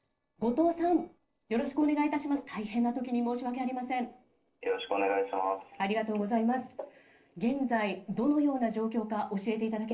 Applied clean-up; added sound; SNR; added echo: neural separator model SepFormer DNS4.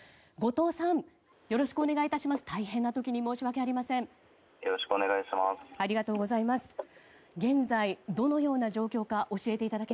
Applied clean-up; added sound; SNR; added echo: none; none; none; none.